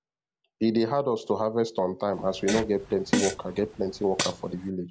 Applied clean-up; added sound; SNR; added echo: none; Fart; 5 dB; none.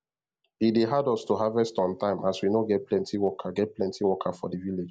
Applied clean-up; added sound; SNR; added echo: none; none; none; none.